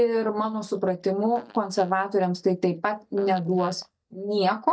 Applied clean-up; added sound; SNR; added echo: neural mask model DeepFilterNet 3.